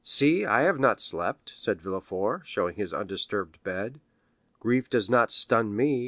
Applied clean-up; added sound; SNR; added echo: none; none; none; none.